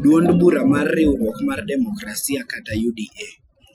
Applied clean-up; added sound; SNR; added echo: classical method Wiener filter.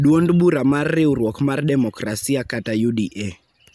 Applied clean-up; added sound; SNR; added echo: none; none; none; none.